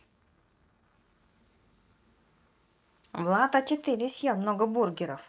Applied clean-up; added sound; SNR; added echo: neural mask model Resemble Enhance denoiser.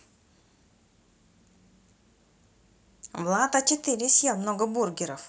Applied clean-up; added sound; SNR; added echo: none; none; none; none.